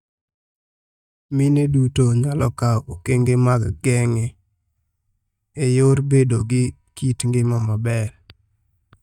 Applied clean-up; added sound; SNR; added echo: neural mask model DeepFilterNet 3.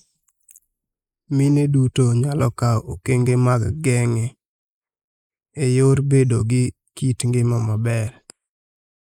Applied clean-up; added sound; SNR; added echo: neural mask model Resemble Enhance denoiser.